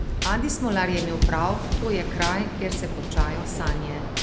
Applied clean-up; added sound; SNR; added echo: none; Waves, surf + Drum / Drum kit; -2 dB; none.